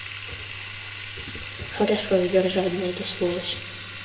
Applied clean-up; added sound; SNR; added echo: none; Bathtub (filling or washing); 5 dB; reverberation time 2.2 s.